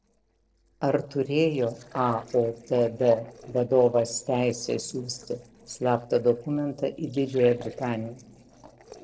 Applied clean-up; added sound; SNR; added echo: neural separator model SepFormer DNS4.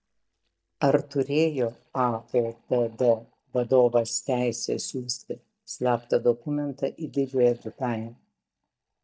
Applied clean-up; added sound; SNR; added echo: neural mask model DeepFilterNet 3.